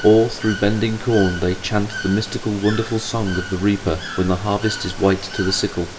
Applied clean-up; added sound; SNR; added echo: none; Water / Bird; 13 dB; reverberation time 0.9 s.